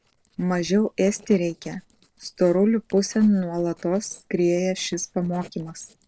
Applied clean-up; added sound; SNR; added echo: neural separator model SepFormer DNS4.